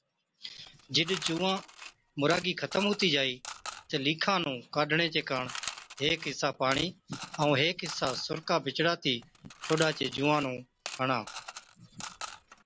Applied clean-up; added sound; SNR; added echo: none; Coin (dropping) / Mechanisms; 13 dB; none.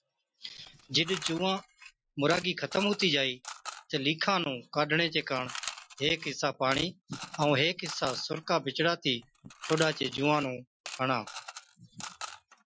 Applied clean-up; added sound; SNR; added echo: classical method Wiener filter.